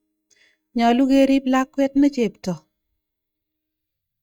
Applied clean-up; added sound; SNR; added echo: neural mask model DeepFilterNet 3.